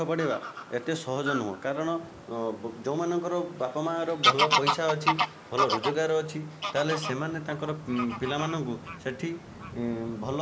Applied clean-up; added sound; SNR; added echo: none; Bird vocalization, bird call, bird song / Fowl; 2 dB; none.